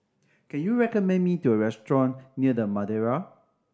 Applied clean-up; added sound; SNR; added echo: none; none; none; none.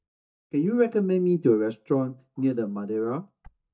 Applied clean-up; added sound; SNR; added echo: neural mask model DeepFilterNet 3.